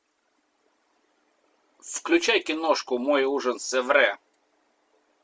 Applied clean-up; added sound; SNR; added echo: none; none; none; none.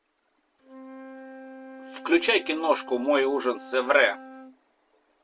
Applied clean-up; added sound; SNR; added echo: none; Wind instrument, woodwind instrument; 17 dB; none.